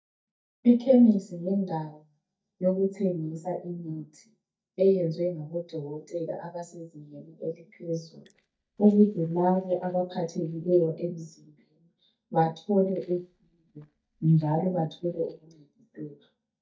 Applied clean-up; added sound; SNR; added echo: neural mask model DeepFilterNet 3.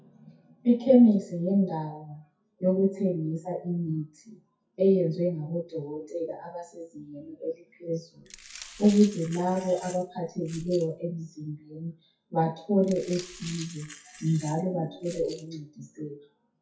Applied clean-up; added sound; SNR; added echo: classical method WPE with log-MMSE.